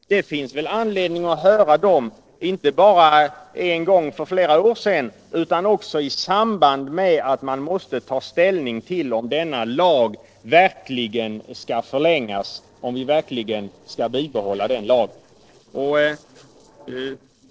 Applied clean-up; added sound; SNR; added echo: neural separator model SepFormer DNS4.